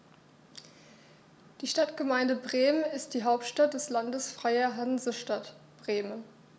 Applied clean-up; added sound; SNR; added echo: none; none; none; none.